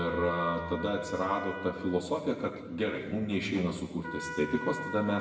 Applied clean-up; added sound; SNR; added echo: none; Trumpet; 11 dB; reverberation time 1.1 s.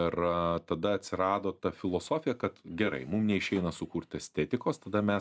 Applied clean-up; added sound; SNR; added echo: none; none; none; none.